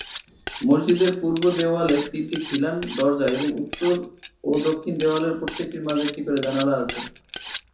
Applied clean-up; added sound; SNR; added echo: none; Cutlery, silverware; 0 dB; reverberation time 0.7 s.